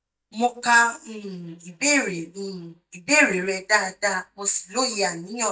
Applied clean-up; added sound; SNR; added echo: neural mask model DeepFilterNet 3.